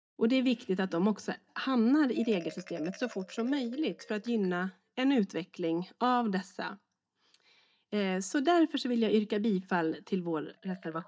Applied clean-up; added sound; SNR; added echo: neural mask model DeepFilterNet 3.